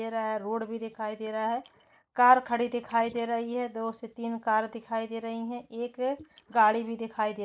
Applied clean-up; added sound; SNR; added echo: neural mask model Resemble Enhance denoiser.